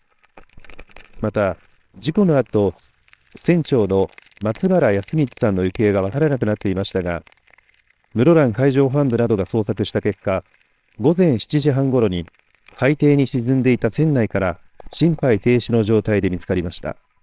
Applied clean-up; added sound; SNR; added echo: neural separator model SepFormer WHAMR!.